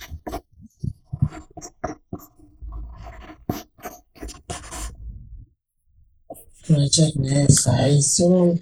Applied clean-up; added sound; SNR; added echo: neural mask model Resemble Enhance denoiser.